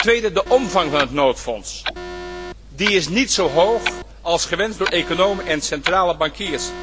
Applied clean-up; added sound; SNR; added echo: none; Alarm + Clock; 10 dB; none.